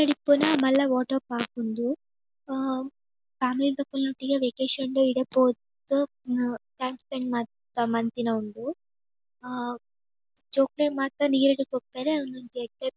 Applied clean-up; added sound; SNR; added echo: none; none; none; none.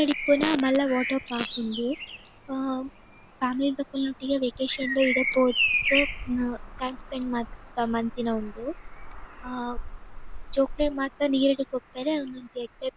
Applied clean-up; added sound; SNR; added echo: none; Bird vocalization, bird call, bird song; 6 dB; none.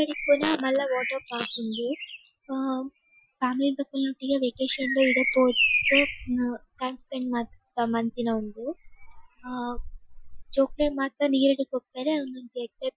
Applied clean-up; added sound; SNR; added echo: classical method Wiener filter.